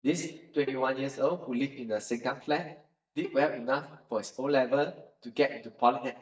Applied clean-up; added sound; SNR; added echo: neural mask model DeepFilterNet 3.